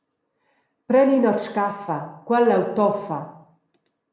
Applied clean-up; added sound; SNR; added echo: none; none; none; none.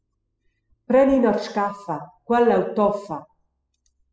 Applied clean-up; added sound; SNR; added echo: classical method spectral subtraction.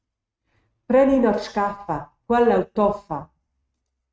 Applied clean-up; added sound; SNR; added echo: neural mask model RNNoise.